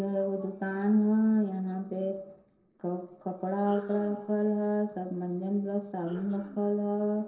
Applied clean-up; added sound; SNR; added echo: neural separator model SepFormer DNS4.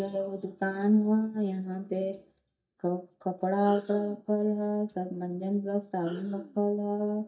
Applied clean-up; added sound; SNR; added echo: neural mask model DeepFilterNet 3.